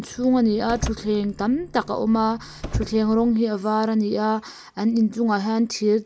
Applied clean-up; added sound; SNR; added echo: none; Car; 12 dB; none.